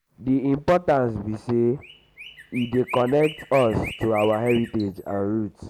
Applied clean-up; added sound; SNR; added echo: neural mask model Resemble Enhance denoiser.